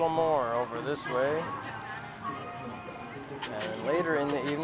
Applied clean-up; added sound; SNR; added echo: none; none; none; none.